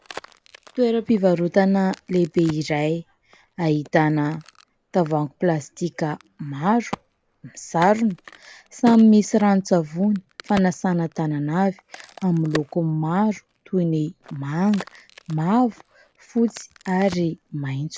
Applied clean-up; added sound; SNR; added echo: none; Crack; 20 dB; none.